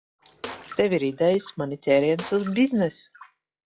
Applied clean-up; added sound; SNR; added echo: classical method log-MMSE.